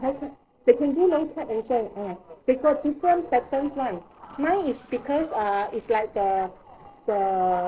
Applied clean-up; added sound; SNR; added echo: neural separator model SepFormer DNS4.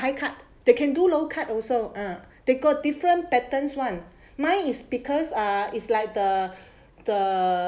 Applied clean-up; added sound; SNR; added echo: none; none; none; none.